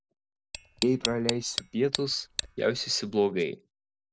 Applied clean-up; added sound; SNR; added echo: none; Tick; 7 dB; none.